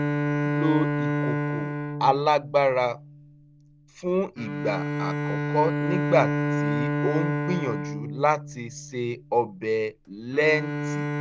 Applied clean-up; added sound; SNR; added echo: none; Bowed string instrument; 1 dB; none.